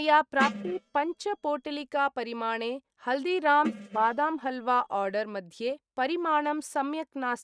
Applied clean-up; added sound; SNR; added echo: neural mask model RNNoise.